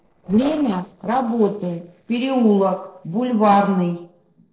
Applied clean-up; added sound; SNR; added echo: neural separator model SepFormer DNS4.